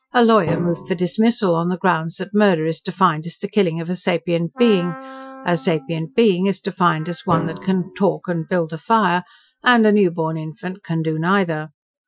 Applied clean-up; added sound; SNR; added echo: classical method Wiener filter.